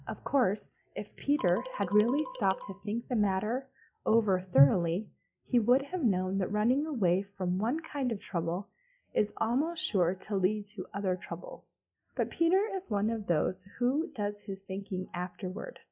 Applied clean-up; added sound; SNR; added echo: classical method log-MMSE.